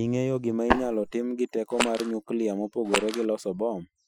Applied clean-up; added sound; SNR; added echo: classical method Wiener filter.